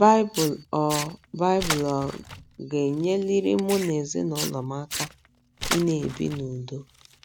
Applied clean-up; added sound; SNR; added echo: none; Tearing; 11 dB; none.